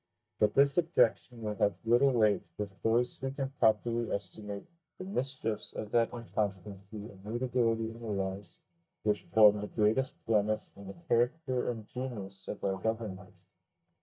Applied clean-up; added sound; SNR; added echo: neural mask model DeepFilterNet 3.